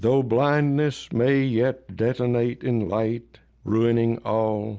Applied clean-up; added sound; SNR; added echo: none; none; none; none.